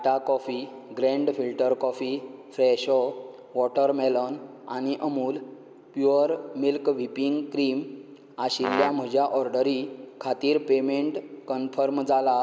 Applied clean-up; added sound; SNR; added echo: none; Brass instrument; 6 dB; none.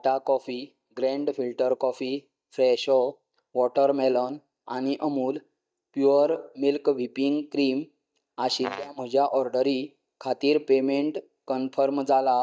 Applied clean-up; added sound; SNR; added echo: neural mask model DeepFilterNet 3.